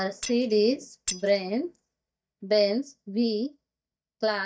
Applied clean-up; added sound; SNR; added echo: neural mask model DeepFilterNet 3.